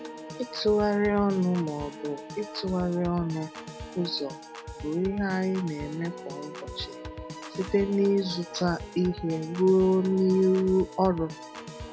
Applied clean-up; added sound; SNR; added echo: none; Piano / Organ; 13 dB; none.